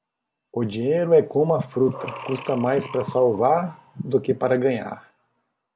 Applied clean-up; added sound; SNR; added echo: none; Breathing; 13 dB; none.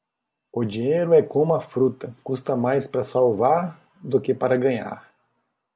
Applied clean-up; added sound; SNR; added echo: none; none; none; none.